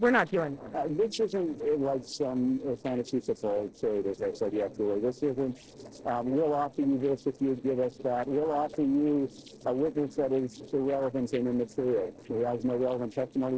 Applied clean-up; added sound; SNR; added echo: neural separator model SepFormer DNS4.